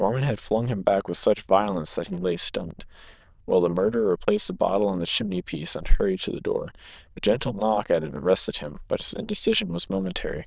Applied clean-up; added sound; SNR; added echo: neural diffusion model UNIVERSE++.